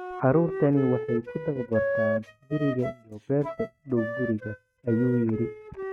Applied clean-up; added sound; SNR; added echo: neural mask model RNNoise.